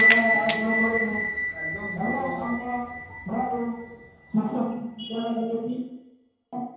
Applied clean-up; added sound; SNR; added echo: none; Door / Bell; 0 dB; reverberation time 0.9 s.